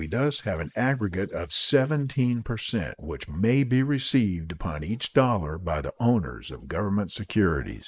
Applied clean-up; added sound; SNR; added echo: neural mask model Resemble Enhance denoiser.